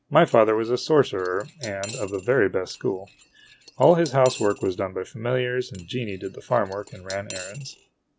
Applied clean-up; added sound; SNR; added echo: none; Cutlery, silverware / Dishes, pots, and pans; 20 dB; none.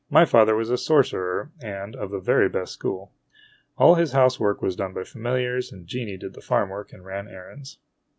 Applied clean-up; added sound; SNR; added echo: none; none; none; none.